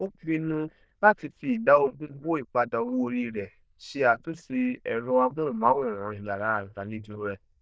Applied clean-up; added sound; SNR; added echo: neural diffusion model UNIVERSE++.